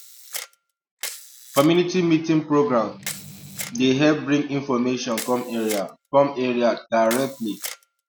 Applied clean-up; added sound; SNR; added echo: none; Strum + Camera; 15 dB; none.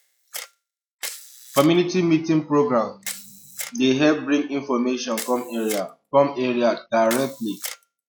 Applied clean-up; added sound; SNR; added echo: classical method log-MMSE.